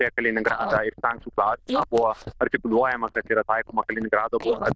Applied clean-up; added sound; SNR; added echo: neural diffusion model UNIVERSE++.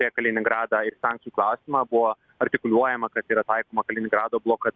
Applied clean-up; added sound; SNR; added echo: none; none; none; none.